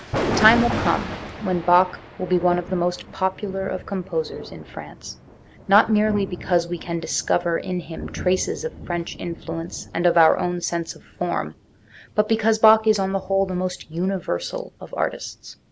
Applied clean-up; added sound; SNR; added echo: none; Thunder; 11 dB; none.